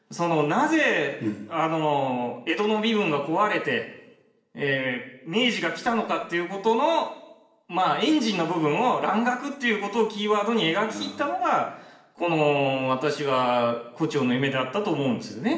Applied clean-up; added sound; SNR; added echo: none; none; none; reverberation time 0.8 s.